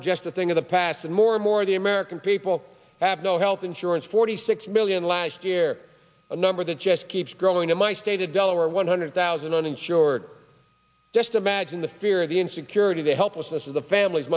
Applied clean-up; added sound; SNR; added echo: none; none; none; none.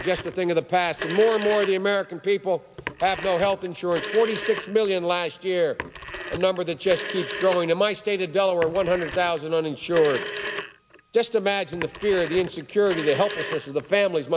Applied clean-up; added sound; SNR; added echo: none; Telephone; 10 dB; none.